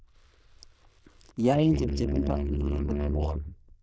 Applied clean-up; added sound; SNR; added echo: neural diffusion model UNIVERSE++.